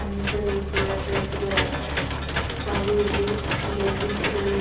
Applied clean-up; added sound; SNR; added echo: none; Engine / Mechanisms; -1 dB; reverberation time 0.6 s.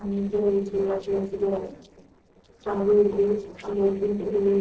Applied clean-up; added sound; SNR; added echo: neural separator model SepFormer DNS4.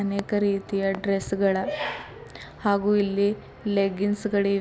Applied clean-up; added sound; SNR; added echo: none; none; none; none.